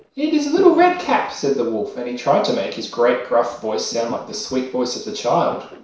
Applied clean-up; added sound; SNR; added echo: neural separator model SepFormer DNS4.